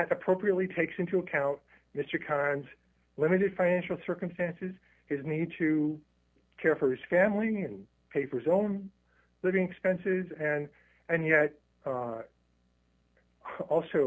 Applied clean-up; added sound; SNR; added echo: none; none; none; none.